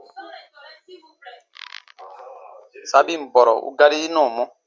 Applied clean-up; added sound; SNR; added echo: none; none; none; none.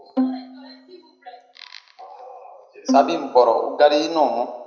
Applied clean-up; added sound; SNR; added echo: none; Bowed string instrument; 7 dB; reverberation time 0.8 s.